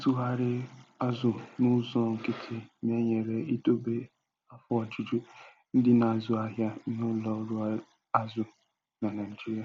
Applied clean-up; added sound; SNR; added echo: none; none; none; none.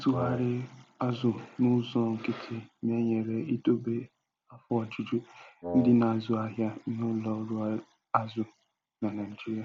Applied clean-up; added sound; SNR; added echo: none; Wind instrument, woodwind instrument; 7 dB; none.